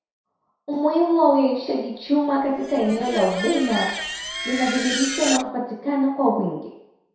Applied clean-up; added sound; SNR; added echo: none; Screech; 8 dB; reverberation time 0.7 s.